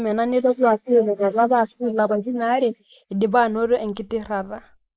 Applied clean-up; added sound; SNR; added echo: neural mask model Resemble Enhance denoiser.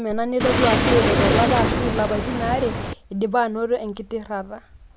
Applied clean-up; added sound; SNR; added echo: none; Waves, surf; -3 dB; none.